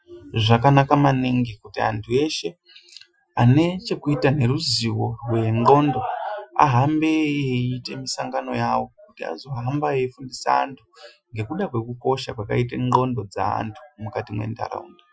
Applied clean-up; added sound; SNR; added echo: classical method Wiener filter.